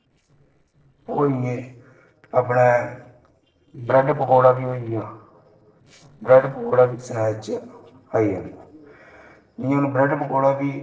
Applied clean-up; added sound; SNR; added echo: neural separator model SepFormer DNS4.